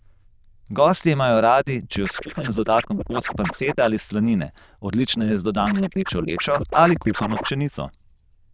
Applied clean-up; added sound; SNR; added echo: neural diffusion model UNIVERSE++.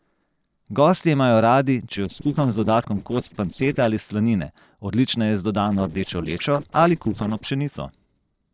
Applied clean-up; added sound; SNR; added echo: neural separator model SepFormer DNS4.